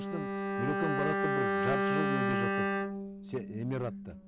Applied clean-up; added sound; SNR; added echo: none; Bowed string instrument; -5 dB; none.